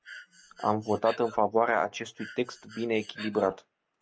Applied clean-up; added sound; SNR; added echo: none; Breathing; 17 dB; none.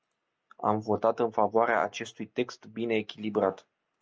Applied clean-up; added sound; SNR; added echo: none; none; none; none.